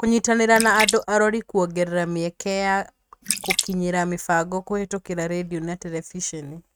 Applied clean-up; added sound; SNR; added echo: neural mask model RNNoise.